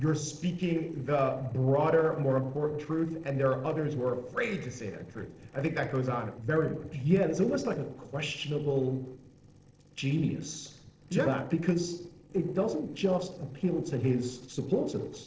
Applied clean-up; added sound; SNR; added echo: neural separator model SepFormer DNS4.